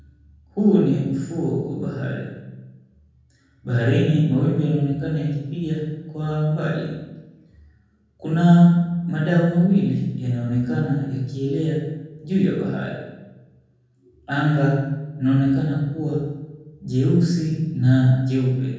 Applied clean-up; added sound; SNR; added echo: none; none; none; reverberation time 1.3 s.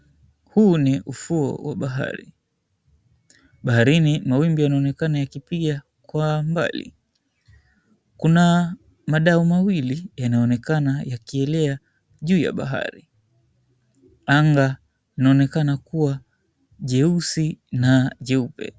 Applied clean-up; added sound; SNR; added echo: none; none; none; none.